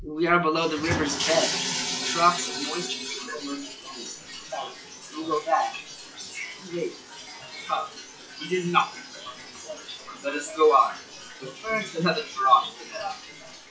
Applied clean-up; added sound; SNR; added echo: classical method WPE with log-MMSE.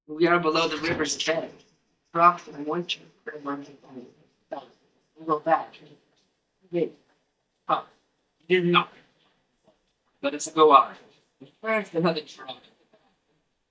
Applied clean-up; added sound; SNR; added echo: neural mask model DeepFilterNet 3.